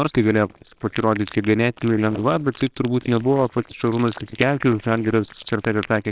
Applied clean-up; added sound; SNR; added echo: neural separator model SepFormer WHAMR!.